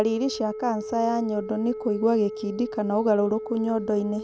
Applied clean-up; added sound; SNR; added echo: none; Telephone; 11 dB; none.